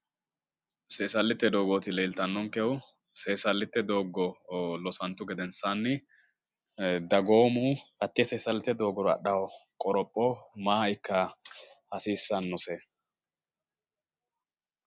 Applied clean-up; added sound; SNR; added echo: none; none; none; none.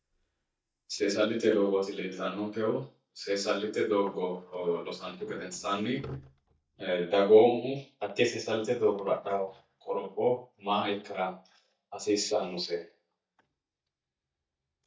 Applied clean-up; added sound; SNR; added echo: neural mask model DeepFilterNet 3.